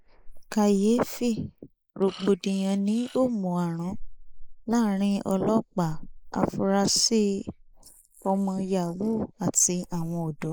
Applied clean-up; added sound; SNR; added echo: neural mask model Resemble Enhance denoiser.